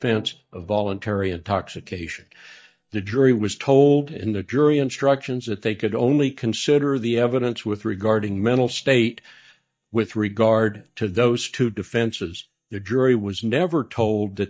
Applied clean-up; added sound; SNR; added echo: neural mask model DeepFilterNet 3.